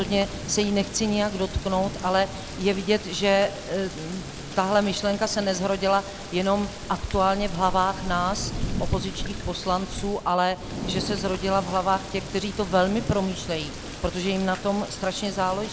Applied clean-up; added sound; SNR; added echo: none; Thunder / Rain; 9 dB; none.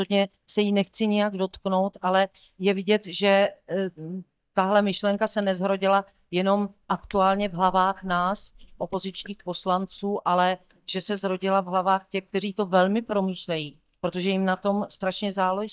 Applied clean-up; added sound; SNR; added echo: neural mask model DeepFilterNet 3.